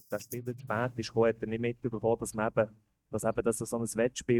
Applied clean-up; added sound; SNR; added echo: neural mask model DeepFilterNet 3.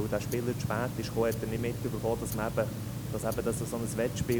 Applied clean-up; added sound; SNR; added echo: none; Tick-tock; 3 dB; none.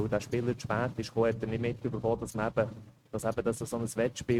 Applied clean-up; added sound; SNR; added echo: neural mask model RNNoise.